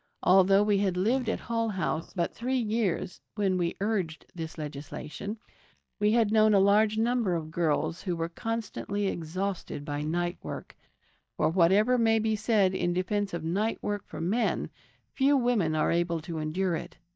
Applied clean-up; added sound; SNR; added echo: neural mask model DeepFilterNet 3.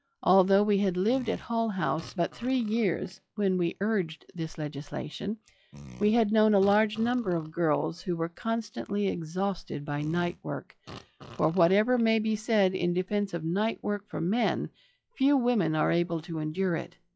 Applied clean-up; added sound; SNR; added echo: classical method log-MMSE.